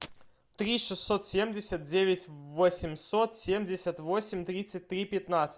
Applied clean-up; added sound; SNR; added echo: none; none; none; none.